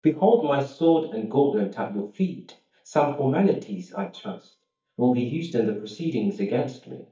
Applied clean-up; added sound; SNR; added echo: neural mask model DeepFilterNet 3.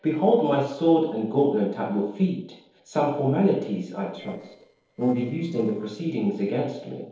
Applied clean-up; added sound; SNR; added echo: neural separator model SepFormer DNS4.